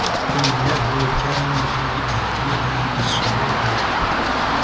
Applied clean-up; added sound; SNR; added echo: none; Run; -5 dB; none.